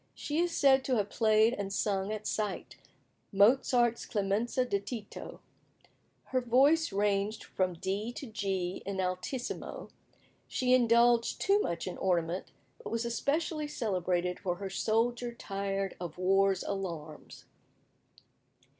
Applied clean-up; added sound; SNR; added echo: none; none; none; none.